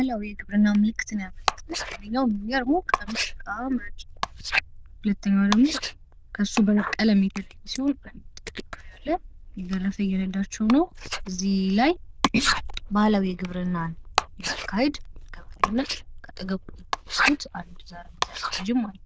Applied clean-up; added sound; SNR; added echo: neural diffusion model UNIVERSE++.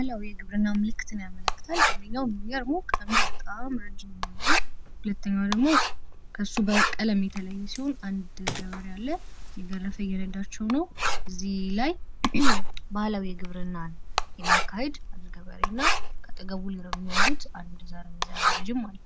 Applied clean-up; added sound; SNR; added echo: none; Writing; -5 dB; none.